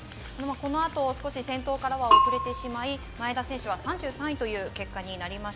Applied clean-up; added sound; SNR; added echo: none; Bell / Percussion; -3 dB; none.